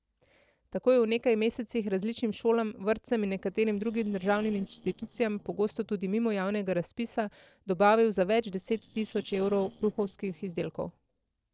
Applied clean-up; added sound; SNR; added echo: neural separator model SepFormer DNS4.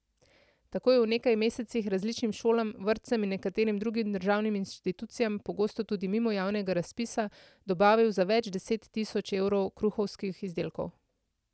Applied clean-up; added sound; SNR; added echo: none; none; none; none.